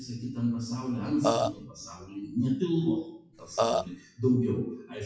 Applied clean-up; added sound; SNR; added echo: classical method WPE with log-MMSE.